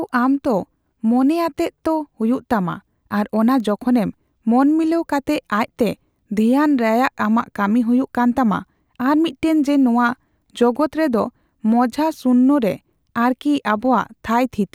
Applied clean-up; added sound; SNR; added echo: none; none; none; none.